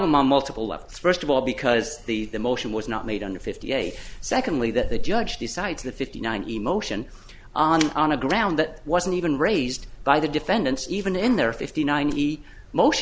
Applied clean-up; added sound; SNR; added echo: none; none; none; none.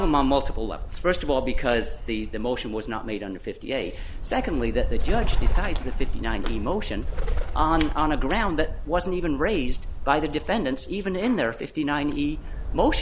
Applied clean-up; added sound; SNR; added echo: none; Bird; 1 dB; none.